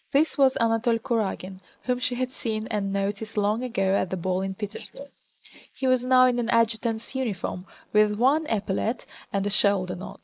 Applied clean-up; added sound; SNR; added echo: neural mask model Resemble Enhance denoiser.